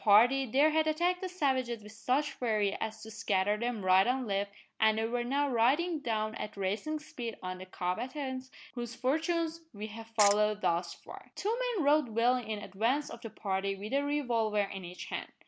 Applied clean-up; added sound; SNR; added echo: none; Ratchet, pawl; 4 dB; none.